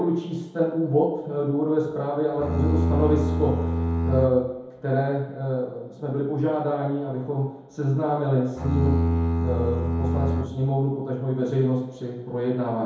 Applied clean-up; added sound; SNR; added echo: none; Bowed string instrument; -1 dB; reverberation time 2.0 s.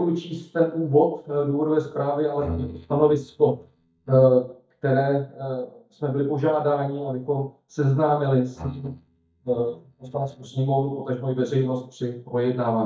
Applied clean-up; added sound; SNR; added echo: neural mask model DeepFilterNet 3.